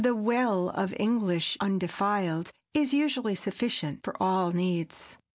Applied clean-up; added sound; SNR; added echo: none; none; none; none.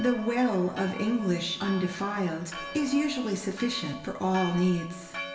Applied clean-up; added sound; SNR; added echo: none; Church bell; 13 dB; reverberation time 1.1 s.